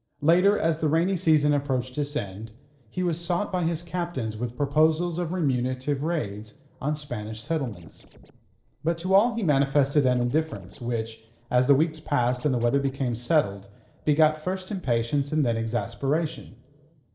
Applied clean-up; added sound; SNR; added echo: neural separator model SepFormer DNS4.